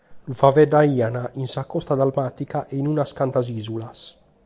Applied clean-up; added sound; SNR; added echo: none; none; none; none.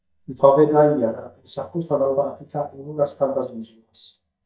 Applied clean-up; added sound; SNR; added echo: neural mask model DeepFilterNet 3.